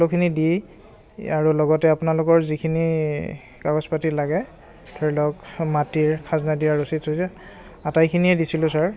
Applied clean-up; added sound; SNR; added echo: none; none; none; none.